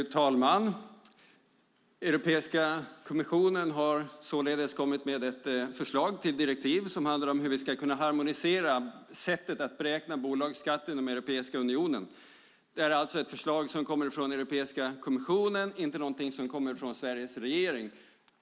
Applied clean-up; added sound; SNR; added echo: none; none; none; none.